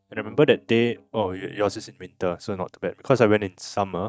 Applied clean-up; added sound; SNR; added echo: neural mask model DeepFilterNet 3.